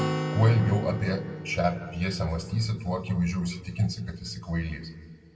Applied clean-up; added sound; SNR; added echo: none; Acoustic guitar; 9 dB; reverberation time 1.5 s.